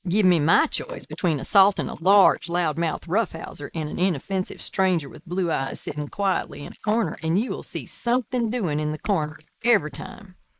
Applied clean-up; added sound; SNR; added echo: neural mask model Resemble Enhance denoiser.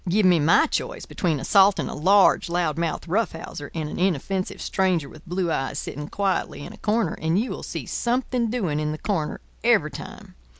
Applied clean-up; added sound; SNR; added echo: none; none; none; none.